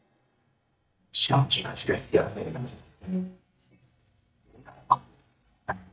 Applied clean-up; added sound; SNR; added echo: neural mask model DeepFilterNet 3.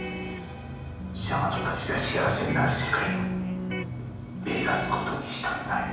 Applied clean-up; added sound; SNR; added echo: none; Electric guitar; 8 dB; reverberation time 1.0 s.